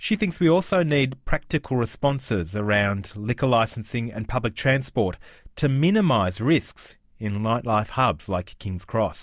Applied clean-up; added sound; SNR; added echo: none; none; none; none.